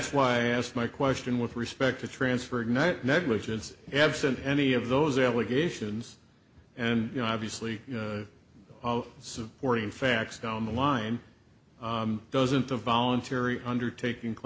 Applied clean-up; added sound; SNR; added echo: none; none; none; none.